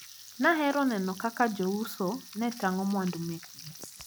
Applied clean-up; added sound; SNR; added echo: none; Frying (food); 17 dB; none.